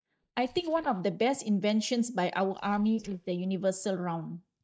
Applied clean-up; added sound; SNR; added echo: neural mask model DeepFilterNet 3.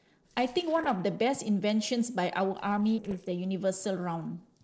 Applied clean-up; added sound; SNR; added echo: neural separator model SepFormer DNS4.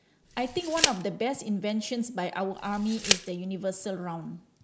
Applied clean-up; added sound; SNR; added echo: none; Tick; 3 dB; none.